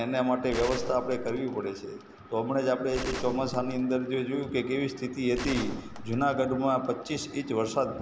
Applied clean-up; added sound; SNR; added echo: none; Gunshot, gunfire; 12 dB; none.